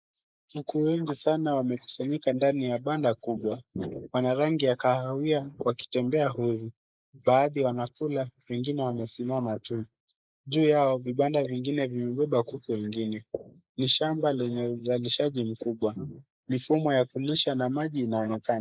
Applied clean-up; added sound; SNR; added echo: neural mask model Resemble Enhance denoiser.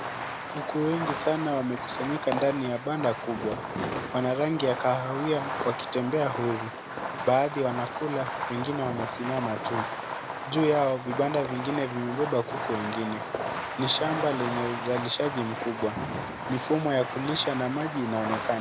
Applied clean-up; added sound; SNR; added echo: none; Fireworks; 5 dB; none.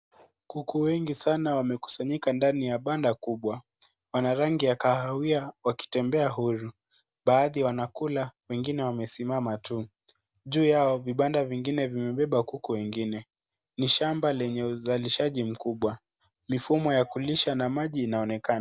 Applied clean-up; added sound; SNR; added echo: none; none; none; none.